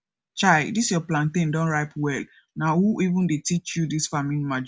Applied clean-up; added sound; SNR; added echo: none; none; none; none.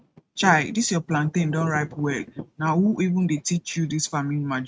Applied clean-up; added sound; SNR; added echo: neural mask model RNNoise.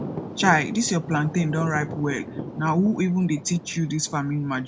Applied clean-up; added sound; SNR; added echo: none; Thunder; 11 dB; none.